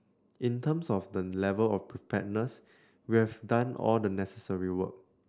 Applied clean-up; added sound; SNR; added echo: none; none; none; none.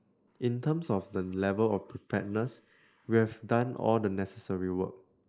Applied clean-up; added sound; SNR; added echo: neural mask model Resemble Enhance denoiser.